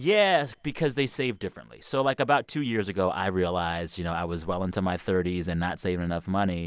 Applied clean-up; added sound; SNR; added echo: none; none; none; none.